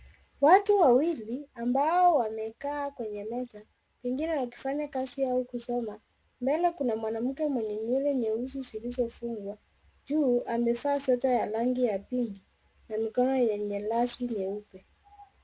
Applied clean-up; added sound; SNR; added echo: none; none; none; none.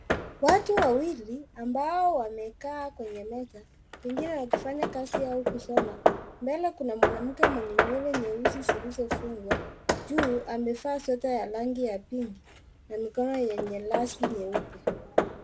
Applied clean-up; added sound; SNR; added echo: none; Hammer / Wood; 1 dB; none.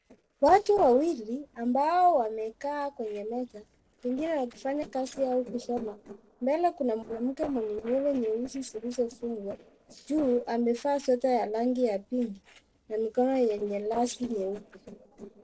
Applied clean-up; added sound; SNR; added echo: neural separator model SepFormer DNS4.